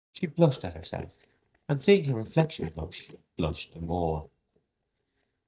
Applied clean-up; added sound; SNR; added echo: neural mask model DeepFilterNet 3.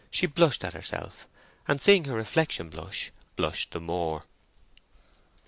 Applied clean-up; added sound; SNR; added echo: none; none; none; none.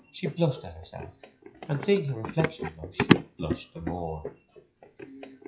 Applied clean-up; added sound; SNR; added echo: classical method WPE with log-MMSE.